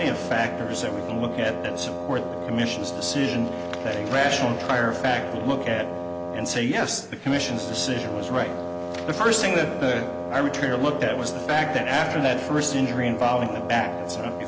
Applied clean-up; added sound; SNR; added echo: none; Wind instrument, woodwind instrument; 6 dB; none.